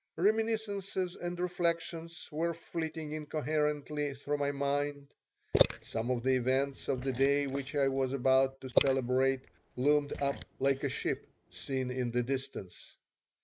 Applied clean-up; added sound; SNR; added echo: neural mask model Resemble Enhance denoiser.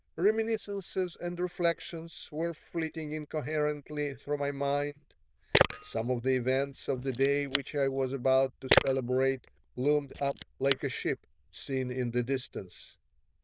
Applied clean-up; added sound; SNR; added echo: neural diffusion model UNIVERSE++.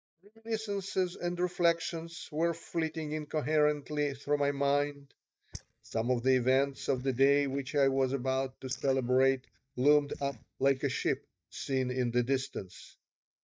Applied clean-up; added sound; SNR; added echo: neural mask model DeepFilterNet 3.